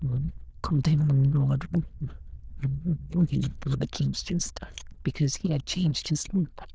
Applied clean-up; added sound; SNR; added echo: neural diffusion model UNIVERSE++.